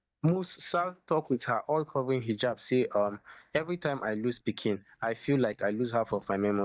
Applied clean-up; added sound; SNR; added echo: neural mask model DeepFilterNet 3.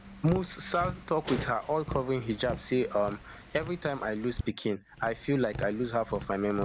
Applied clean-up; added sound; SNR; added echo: none; Tap; 11 dB; none.